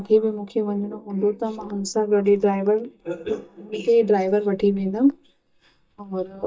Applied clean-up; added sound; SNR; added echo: neural mask model DeepFilterNet 3.